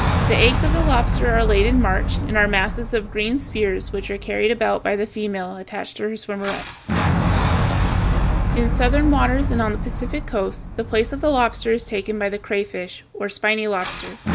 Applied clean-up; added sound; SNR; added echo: none; Boom; 0 dB; none.